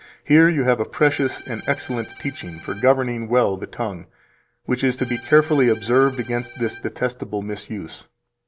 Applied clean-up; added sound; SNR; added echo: none; Bowed string instrument; 19 dB; none.